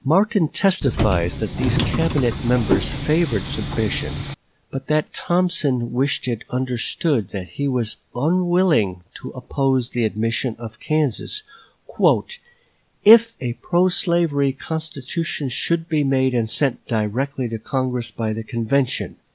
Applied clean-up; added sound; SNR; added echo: none; Subway, metro, underground; 3 dB; none.